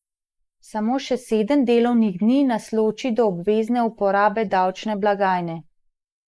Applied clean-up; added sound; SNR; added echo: neural mask model Resemble Enhance denoiser.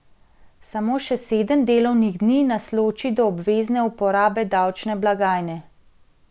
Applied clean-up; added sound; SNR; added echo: none; none; none; none.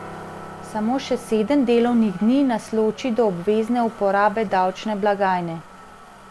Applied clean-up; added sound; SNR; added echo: none; Piano + Motor vehicle (road); 18 dB; none.